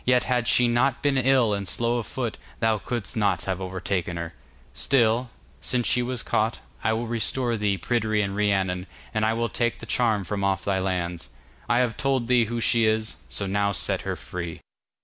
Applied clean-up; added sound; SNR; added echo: none; none; none; none.